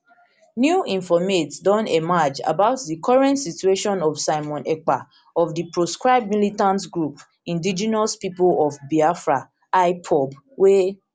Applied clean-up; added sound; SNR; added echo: none; none; none; none.